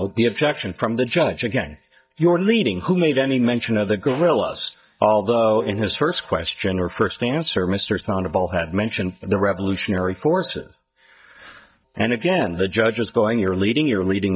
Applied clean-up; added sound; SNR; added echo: neural mask model DeepFilterNet 3.